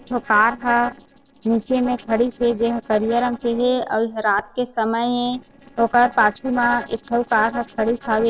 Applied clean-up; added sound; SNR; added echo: neural separator model SepFormer DNS4.